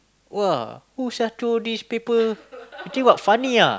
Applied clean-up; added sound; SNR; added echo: none; none; none; none.